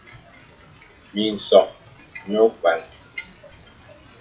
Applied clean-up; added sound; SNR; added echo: classical method WPE with log-MMSE.